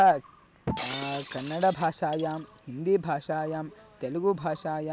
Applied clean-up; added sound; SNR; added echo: none; Shatter; 10 dB; none.